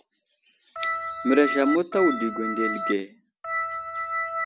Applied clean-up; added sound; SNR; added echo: none; Organ; 2 dB; none.